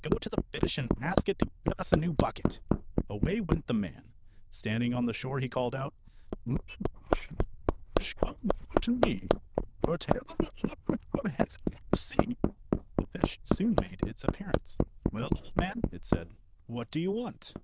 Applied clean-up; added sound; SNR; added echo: neural diffusion model UNIVERSE++.